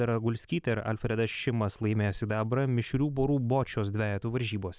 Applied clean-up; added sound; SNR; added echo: none; none; none; none.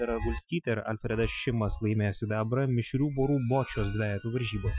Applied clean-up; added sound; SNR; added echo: classical method Wiener filter.